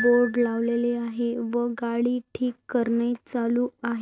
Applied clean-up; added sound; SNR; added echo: neural mask model RNNoise.